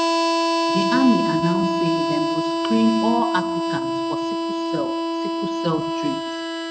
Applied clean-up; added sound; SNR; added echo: neural mask model RNNoise.